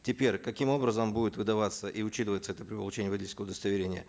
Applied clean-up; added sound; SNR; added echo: none; none; none; none.